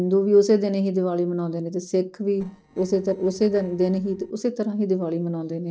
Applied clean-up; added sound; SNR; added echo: neural separator model SepFormer DNS4.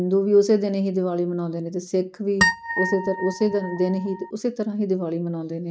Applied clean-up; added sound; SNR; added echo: neural mask model RNNoise.